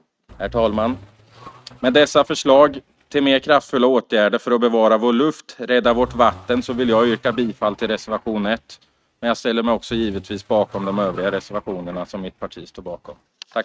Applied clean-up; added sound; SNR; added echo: neural mask model RNNoise.